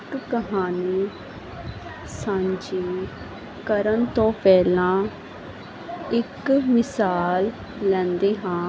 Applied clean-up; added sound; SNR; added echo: none; none; none; none.